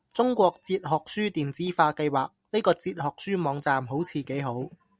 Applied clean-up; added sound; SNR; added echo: none; none; none; none.